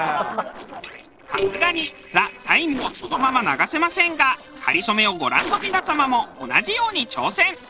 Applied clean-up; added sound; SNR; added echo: neural separator model SepFormer DNS4.